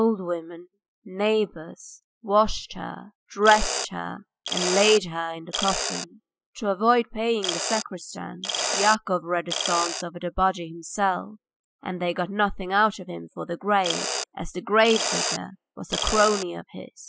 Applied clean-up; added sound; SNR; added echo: classical method spectral subtraction.